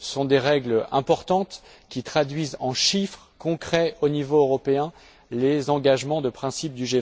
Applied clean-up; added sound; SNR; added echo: none; none; none; none.